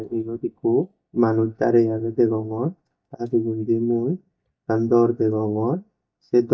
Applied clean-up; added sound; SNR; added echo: neural mask model DeepFilterNet 3.